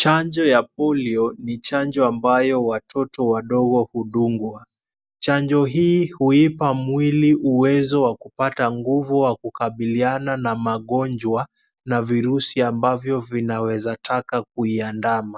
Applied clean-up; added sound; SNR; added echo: none; none; none; none.